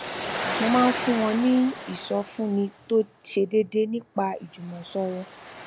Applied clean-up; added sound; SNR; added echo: none; Waves, surf; 9 dB; none.